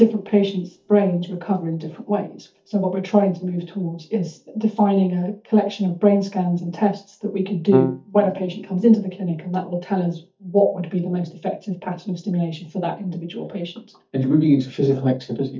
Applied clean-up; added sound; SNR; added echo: neural mask model DeepFilterNet 3.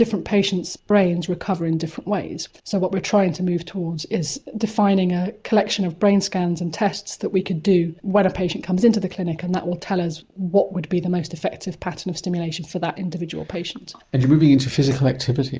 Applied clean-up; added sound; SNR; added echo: none; none; none; none.